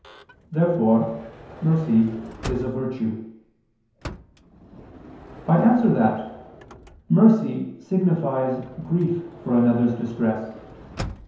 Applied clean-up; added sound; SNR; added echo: none; Sliding door / Motor vehicle (road); 17 dB; reverberation time 0.9 s.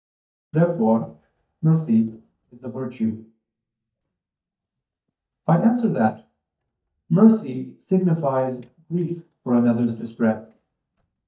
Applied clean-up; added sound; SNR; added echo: neural mask model DeepFilterNet 3.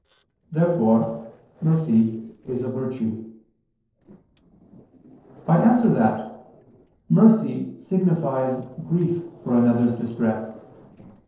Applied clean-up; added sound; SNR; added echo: neural separator model SepFormer DNS4.